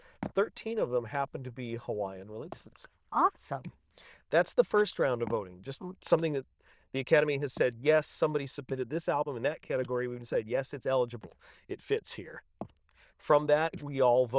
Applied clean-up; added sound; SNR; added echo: neural diffusion model UNIVERSE++.